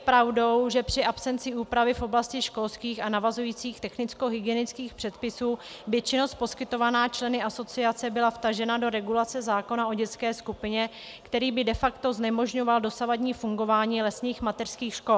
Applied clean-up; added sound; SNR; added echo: none; none; none; none.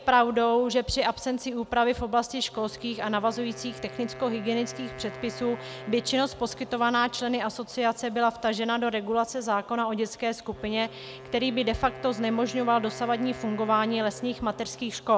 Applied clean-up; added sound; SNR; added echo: none; Wind instrument, woodwind instrument; 17 dB; none.